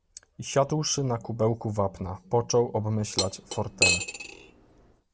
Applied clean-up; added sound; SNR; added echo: none; Cutlery, silverware; 1 dB; none.